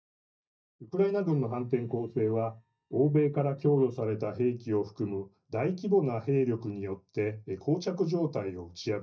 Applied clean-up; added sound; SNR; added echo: neural mask model DeepFilterNet 3.